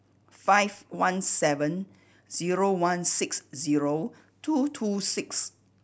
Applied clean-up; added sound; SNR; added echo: none; none; none; none.